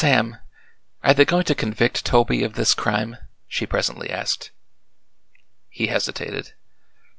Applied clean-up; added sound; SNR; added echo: none; none; none; none.